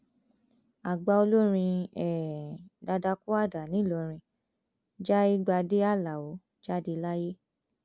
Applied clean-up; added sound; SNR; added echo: none; none; none; none.